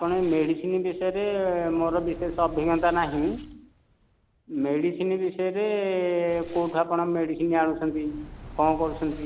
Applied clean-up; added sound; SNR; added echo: none; Boom; 19 dB; none.